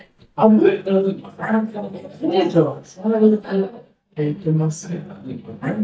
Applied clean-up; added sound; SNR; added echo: neural mask model DeepFilterNet 3.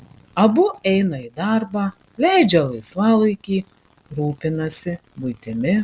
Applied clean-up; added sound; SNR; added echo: none; none; none; none.